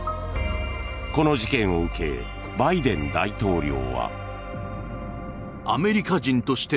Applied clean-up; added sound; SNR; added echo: none; none; none; none.